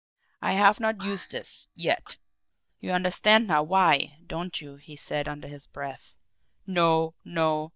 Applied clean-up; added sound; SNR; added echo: neural mask model DeepFilterNet 3.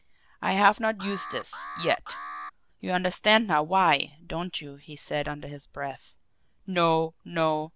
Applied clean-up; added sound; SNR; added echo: none; Alarm; 11 dB; none.